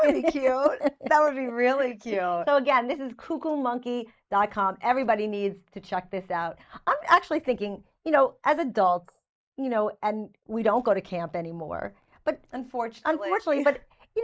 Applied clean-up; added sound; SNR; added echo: neural mask model Resemble Enhance denoiser.